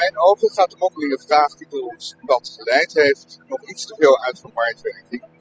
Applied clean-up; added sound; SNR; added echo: classical method spectral subtraction.